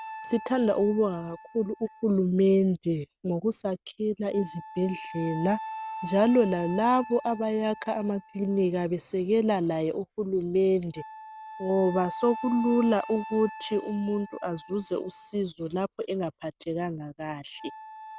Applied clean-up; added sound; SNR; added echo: none; Wind instrument, woodwind instrument; 16 dB; none.